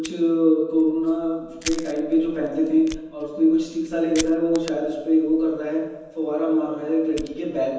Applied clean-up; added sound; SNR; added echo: none; Fire; 18 dB; reverberation time 1.1 s.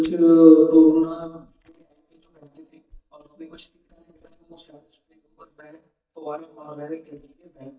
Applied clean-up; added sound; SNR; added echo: neural mask model DeepFilterNet 3.